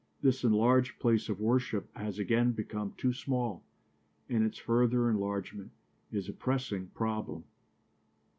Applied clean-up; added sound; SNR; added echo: none; none; none; none.